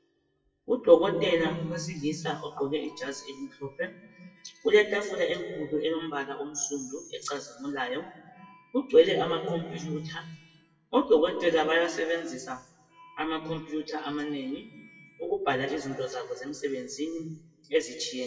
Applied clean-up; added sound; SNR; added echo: classical method WPE with log-MMSE.